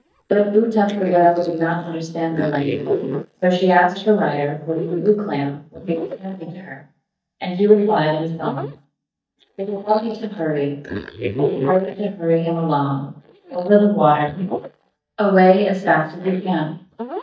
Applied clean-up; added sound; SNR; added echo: neural mask model DeepFilterNet 3.